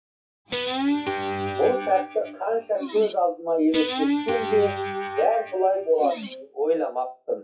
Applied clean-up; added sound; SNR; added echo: classical method WPE with log-MMSE.